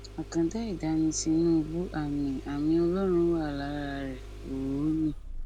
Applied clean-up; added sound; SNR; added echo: none; Engine starting; 12 dB; none.